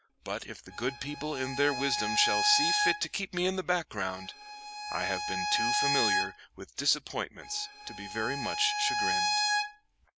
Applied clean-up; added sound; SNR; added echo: none; Bowed string instrument; 0 dB; none.